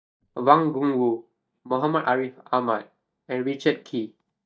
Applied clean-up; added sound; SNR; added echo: neural mask model DeepFilterNet 3.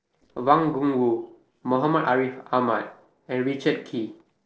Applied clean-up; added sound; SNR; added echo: neural separator model SepFormer DNS4.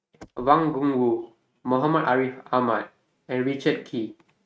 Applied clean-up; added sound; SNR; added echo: neural mask model RNNoise.